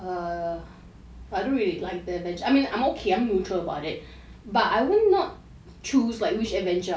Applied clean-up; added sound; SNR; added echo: none; none; none; none.